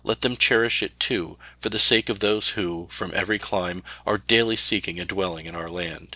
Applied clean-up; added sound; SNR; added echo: neural separator model SepFormer DNS4.